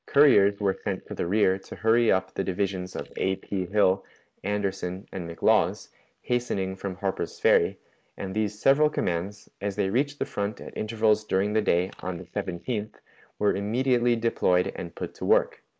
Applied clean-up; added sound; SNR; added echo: neural mask model Resemble Enhance denoiser.